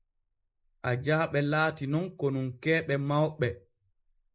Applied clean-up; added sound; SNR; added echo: neural mask model Resemble Enhance denoiser.